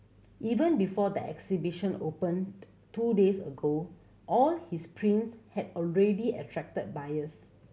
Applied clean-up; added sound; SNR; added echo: none; none; none; none.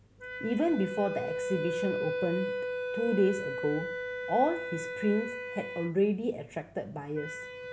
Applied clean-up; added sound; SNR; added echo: none; Wind instrument, woodwind instrument; 5 dB; none.